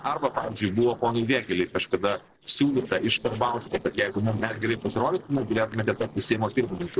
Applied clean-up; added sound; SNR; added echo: neural separator model SepFormer DNS4.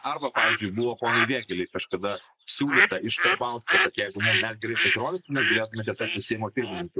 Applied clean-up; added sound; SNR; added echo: neural mask model Resemble Enhance denoiser.